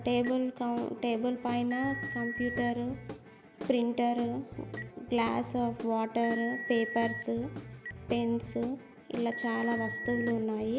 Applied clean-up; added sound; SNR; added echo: none; Telephone + Guitar / Drum; 9 dB; none.